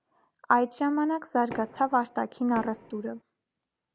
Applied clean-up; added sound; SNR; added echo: none; Knock; 17 dB; none.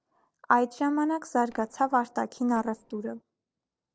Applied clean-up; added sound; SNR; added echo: neural separator model SepFormer DNS4.